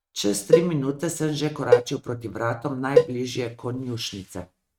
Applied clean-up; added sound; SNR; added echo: neural mask model RNNoise.